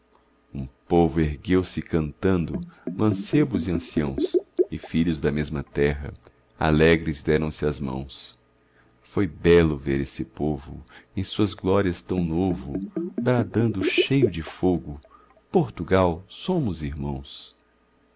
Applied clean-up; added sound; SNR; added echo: none; Bathtub (filling or washing); 5 dB; none.